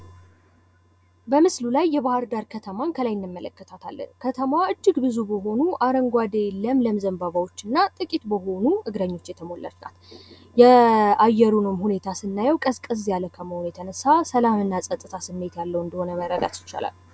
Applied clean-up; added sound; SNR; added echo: none; none; none; none.